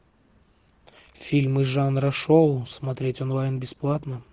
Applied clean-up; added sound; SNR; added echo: none; none; none; none.